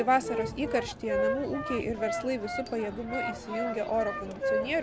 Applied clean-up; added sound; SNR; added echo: none; Wind instrument, woodwind instrument; 3 dB; none.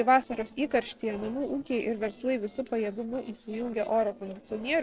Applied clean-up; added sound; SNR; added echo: neural separator model SepFormer DNS4.